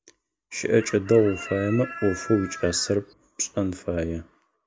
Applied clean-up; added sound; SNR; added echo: none; Chicken, rooster; 13 dB; none.